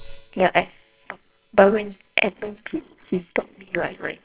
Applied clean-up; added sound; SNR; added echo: neural separator model SepFormer WHAMR!.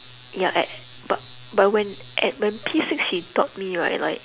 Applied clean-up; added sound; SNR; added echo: none; none; none; none.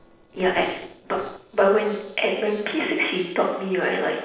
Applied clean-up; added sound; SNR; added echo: neural separator model SepFormer DNS4.